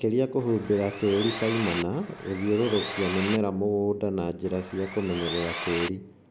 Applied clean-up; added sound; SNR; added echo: none; Sawing; 9 dB; none.